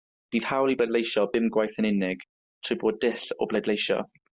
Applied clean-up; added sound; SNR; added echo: none; none; none; none.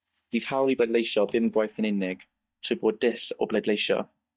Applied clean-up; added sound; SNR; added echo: neural mask model DeepFilterNet 3.